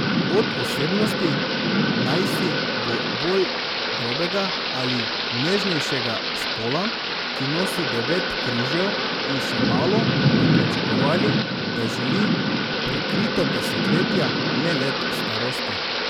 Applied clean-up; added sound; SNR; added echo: none; Thunder / Rain; -5 dB; none.